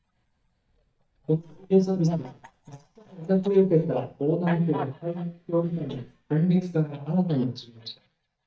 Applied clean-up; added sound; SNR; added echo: neural mask model DeepFilterNet 3.